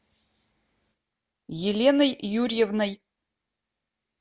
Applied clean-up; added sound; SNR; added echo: none; none; none; none.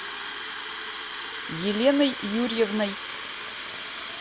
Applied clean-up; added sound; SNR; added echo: none; Fill (with liquid) / Water tap, faucet; 7 dB; none.